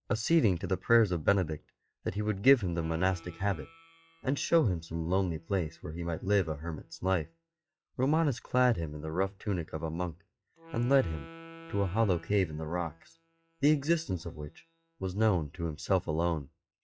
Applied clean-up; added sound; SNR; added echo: classical method log-MMSE.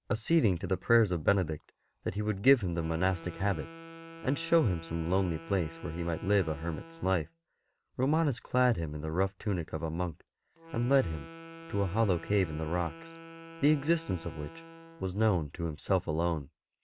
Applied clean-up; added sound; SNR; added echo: none; Wind instrument, woodwind instrument; 19 dB; none.